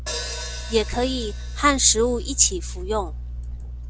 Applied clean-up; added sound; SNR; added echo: none; Hi-hat; 15 dB; none.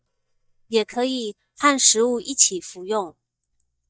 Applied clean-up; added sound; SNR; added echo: neural mask model DeepFilterNet 3.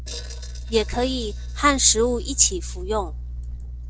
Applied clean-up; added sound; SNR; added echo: neural separator model SepFormer DNS4.